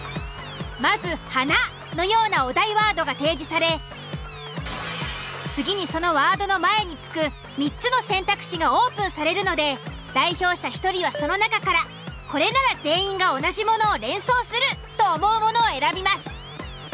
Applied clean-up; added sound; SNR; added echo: none; none; none; none.